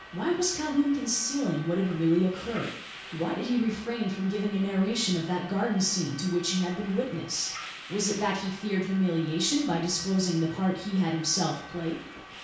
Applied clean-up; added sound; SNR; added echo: none; Subway, metro, underground; 16 dB; reverberation time 0.6 s.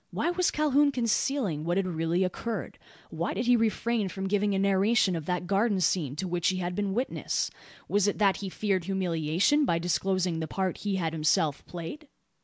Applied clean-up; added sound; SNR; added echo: none; none; none; none.